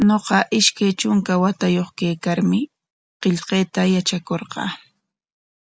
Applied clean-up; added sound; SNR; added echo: none; none; none; none.